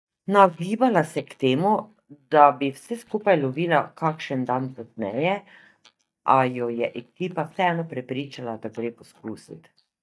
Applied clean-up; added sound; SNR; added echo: neural mask model DeepFilterNet 3.